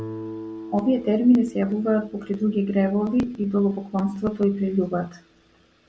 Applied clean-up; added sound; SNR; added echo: none; Guitar; 17 dB; none.